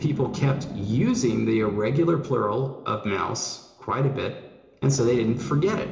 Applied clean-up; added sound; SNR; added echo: none; Boom; 12 dB; reverberation time 0.8 s.